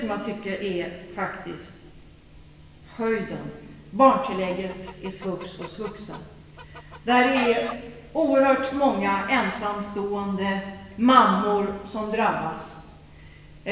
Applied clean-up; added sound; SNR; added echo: none; Chicken, rooster; 13 dB; reverberation time 1.2 s.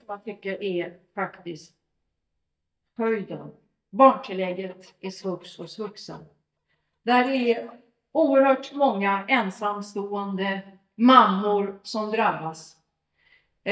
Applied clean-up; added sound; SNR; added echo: neural mask model DeepFilterNet 3.